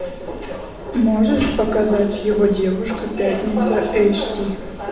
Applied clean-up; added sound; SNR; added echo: none; none; none; reverberation time 0.8 s.